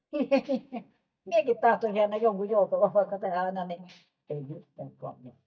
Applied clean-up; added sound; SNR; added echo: neural mask model DeepFilterNet 3.